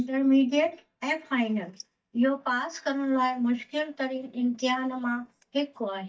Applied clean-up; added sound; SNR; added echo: neural mask model DeepFilterNet 3.